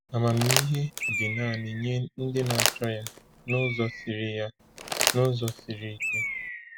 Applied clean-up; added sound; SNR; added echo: none; Bird + Crumpling, crinkling; 3 dB; none.